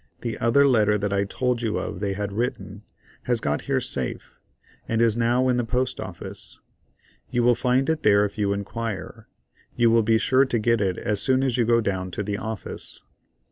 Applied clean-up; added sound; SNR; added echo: none; none; none; none.